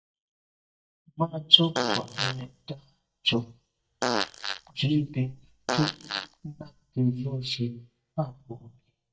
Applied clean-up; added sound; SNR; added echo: neural mask model DeepFilterNet 3.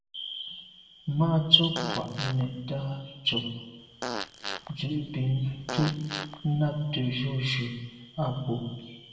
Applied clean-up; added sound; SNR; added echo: none; Fart; 9 dB; reverberation time 1.1 s.